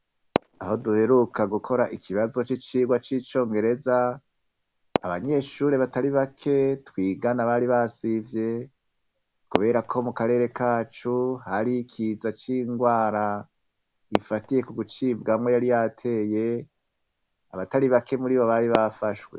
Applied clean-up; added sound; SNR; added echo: none; Fireworks; 13 dB; none.